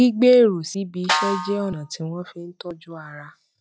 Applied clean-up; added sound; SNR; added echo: classical method log-MMSE.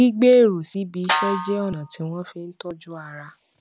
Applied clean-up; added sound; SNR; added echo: none; Snare drum; 7 dB; none.